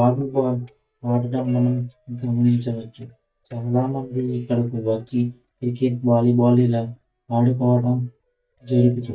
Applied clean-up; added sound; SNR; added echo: neural mask model DeepFilterNet 3.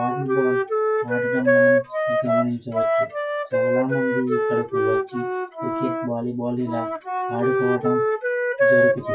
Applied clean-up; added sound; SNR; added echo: classical method WPE with log-MMSE.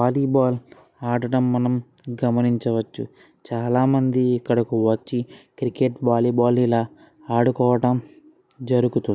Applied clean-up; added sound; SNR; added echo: none; none; none; none.